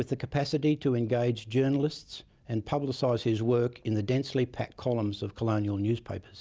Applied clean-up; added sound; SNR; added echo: none; none; none; none.